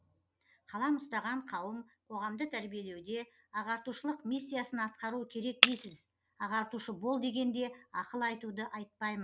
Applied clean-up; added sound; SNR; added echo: none; Shatter; -2 dB; none.